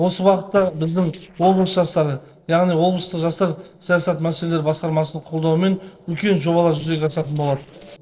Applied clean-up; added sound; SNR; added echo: neural separator model SepFormer DNS4.